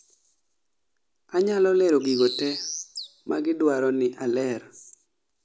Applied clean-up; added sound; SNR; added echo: none; Bird; 9 dB; none.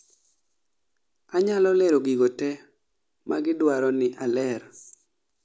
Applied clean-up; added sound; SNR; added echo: none; none; none; none.